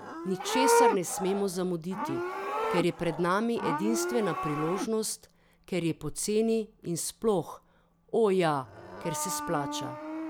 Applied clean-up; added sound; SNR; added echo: none; Livestock, farm animals, working animals; 3 dB; none.